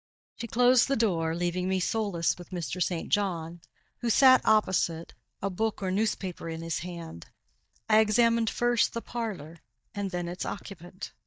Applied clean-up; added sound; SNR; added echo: neural mask model DeepFilterNet 3.